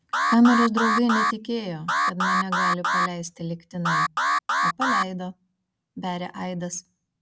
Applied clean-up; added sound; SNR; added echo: none; Alarm; -2 dB; none.